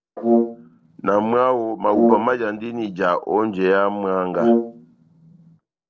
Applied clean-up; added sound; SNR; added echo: neural separator model SepFormer DNS4.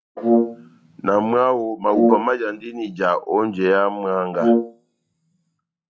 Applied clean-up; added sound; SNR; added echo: classical method log-MMSE.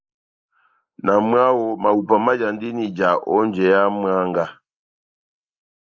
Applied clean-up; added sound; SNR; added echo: neural mask model Resemble Enhance denoiser.